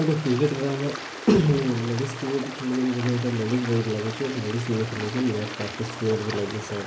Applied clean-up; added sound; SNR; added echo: none; Stream; 10 dB; reverberation time 0.7 s.